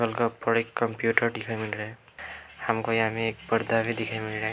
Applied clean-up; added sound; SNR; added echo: none; none; none; none.